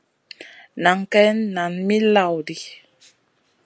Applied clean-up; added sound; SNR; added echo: none; none; none; none.